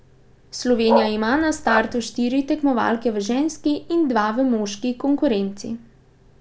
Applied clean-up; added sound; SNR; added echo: none; Bark; 3 dB; none.